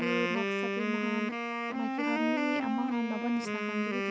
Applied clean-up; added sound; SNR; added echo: none; Wind instrument, woodwind instrument; -2 dB; none.